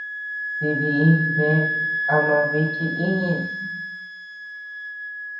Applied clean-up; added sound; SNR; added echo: none; Wind instrument, woodwind instrument; 3 dB; reverberation time 0.6 s.